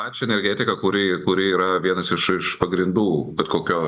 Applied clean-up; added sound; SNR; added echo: none; none; none; none.